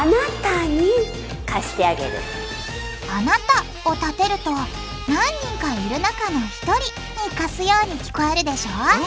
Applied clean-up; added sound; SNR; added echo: none; none; none; none.